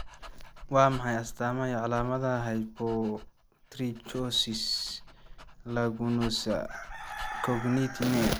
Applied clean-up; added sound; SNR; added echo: none; Dog; 14 dB; none.